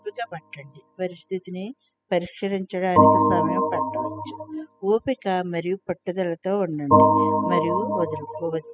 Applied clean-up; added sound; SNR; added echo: classical method spectral subtraction.